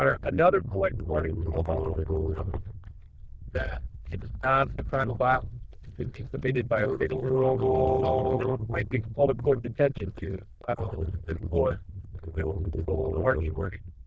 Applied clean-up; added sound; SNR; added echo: neural diffusion model UNIVERSE++.